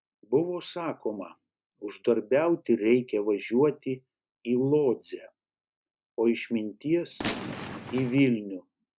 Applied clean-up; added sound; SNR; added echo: none; Gunshot, gunfire; 8 dB; none.